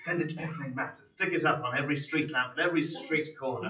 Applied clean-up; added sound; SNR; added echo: classical method WPE with log-MMSE.